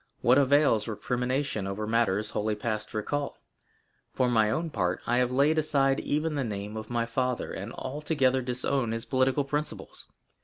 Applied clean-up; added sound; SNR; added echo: none; none; none; none.